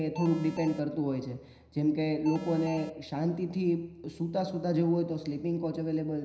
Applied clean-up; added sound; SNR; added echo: none; Alarm; 10 dB; reverberation time 0.9 s.